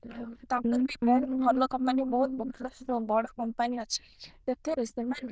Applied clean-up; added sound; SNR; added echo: neural diffusion model UNIVERSE++.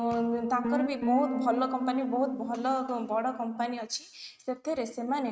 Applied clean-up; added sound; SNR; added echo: neural mask model RNNoise.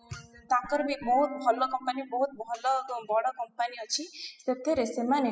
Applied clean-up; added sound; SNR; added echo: classical method spectral subtraction.